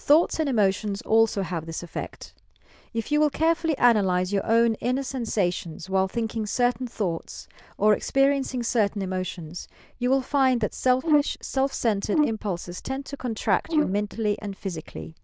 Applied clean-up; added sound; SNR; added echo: neural diffusion model UNIVERSE++.